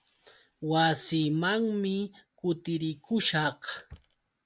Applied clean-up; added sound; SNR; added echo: none; none; none; none.